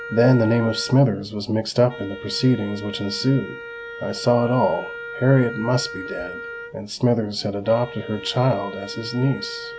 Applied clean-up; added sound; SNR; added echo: none; Wind instrument, woodwind instrument; 14 dB; none.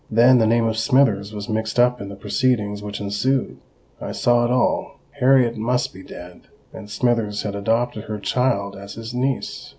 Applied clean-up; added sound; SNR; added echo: none; none; none; none.